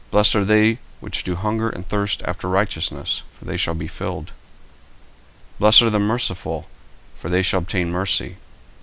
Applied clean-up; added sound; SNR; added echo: none; none; none; none.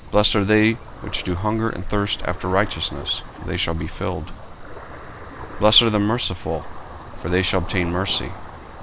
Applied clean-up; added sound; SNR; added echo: none; Ocean; 14 dB; none.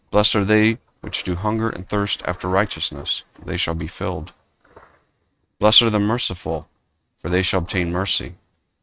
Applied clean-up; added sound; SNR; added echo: neural mask model RNNoise.